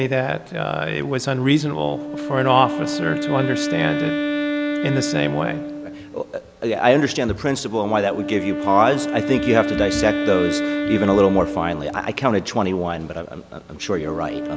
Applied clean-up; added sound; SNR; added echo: none; Wind instrument, woodwind instrument; 5 dB; none.